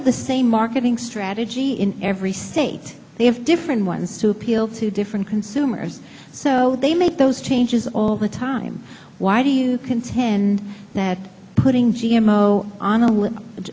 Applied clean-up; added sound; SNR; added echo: none; none; none; none.